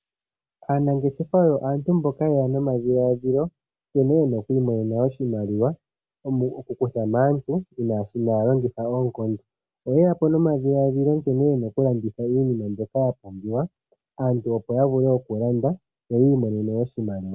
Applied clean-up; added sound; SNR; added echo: none; none; none; none.